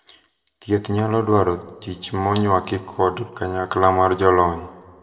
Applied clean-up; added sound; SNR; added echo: none; none; none; reverberation time 0.9 s.